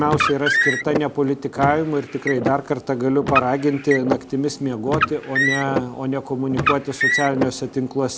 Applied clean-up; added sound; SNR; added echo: none; Car; 3 dB; none.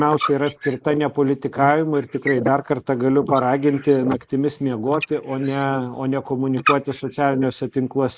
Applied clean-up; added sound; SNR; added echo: neural mask model Resemble Enhance denoiser.